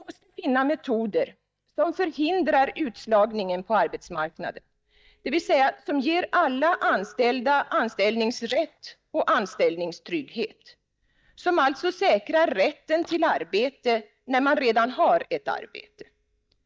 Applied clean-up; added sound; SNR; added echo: neural mask model DeepFilterNet 3.